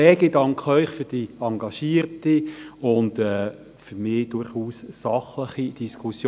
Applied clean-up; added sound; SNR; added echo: none; none; none; none.